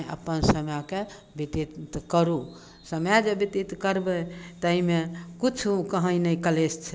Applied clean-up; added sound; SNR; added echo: none; none; none; none.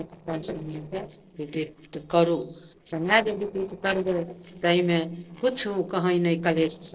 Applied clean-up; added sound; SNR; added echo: neural separator model SepFormer DNS4.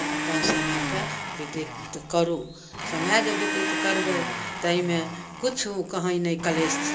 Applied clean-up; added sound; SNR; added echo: none; Domestic sounds, home sounds; 3 dB; reverberation time 0.2 s.